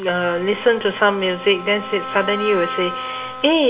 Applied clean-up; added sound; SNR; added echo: none; Wind instrument, woodwind instrument; 11 dB; reverberation time 1.3 s.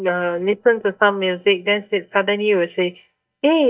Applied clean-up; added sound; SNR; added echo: neural mask model DeepFilterNet 3.